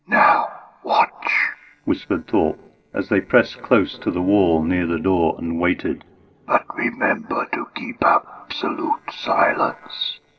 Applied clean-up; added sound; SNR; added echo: neural separator model SepFormer DNS4.